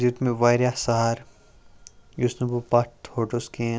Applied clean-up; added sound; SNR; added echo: none; none; none; none.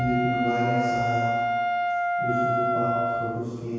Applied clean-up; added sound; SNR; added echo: none; Wind instrument, woodwind instrument; -3 dB; reverberation time 2.0 s.